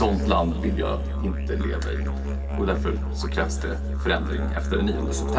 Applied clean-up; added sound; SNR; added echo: none; Musical instrument; -2 dB; reverberation time 2.2 s.